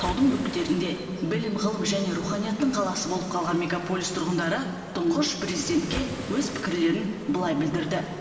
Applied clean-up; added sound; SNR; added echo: none; Waves, surf; 14 dB; reverberation time 2.7 s.